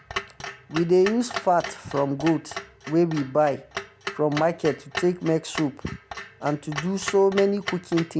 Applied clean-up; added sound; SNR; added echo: none; Clock; 12 dB; none.